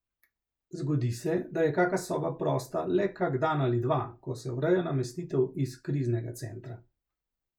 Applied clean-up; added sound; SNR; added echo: none; none; none; none.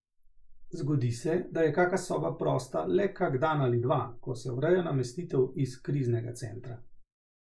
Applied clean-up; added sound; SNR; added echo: neural mask model Resemble Enhance denoiser.